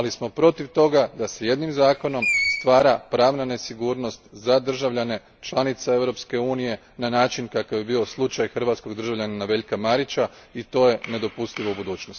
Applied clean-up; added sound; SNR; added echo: none; Screech; 8 dB; none.